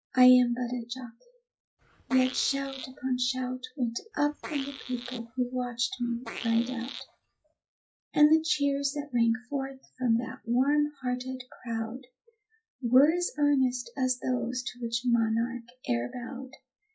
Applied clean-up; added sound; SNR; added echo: classical method log-MMSE.